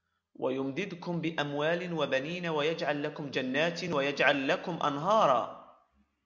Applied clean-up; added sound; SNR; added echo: none; none; none; none.